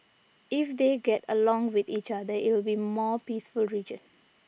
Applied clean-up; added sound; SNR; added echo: none; none; none; none.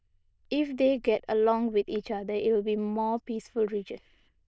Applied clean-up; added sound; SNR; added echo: neural diffusion model UNIVERSE++.